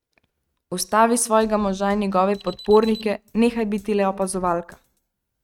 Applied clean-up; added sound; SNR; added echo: neural mask model RNNoise.